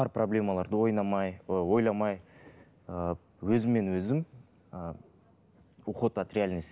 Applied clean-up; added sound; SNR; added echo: none; none; none; none.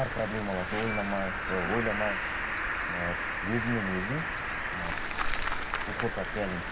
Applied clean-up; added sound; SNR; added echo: none; Cricket; -2 dB; reverberation time 0.8 s.